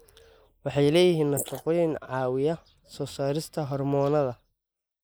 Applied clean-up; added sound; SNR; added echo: neural mask model Resemble Enhance denoiser.